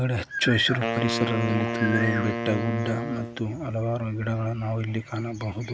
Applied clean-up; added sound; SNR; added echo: none; Wind instrument, woodwind instrument; 4 dB; none.